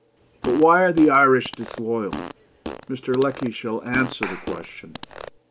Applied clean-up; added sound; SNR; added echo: none; Fart + Clapping; 13 dB; none.